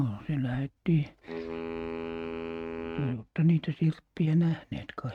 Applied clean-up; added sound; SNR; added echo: neural mask model RNNoise.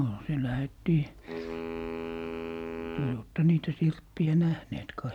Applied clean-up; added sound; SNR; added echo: none; Wind instrument, woodwind instrument; 9 dB; none.